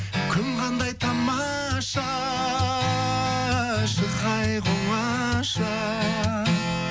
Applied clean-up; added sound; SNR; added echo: none; none; none; none.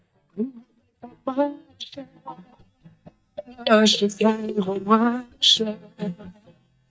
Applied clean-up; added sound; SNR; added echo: neural mask model DeepFilterNet 3.